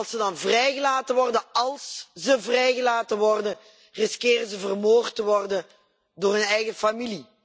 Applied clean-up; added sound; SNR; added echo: none; none; none; none.